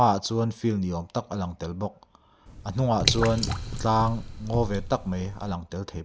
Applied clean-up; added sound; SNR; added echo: none; Drip / Water; 4 dB; none.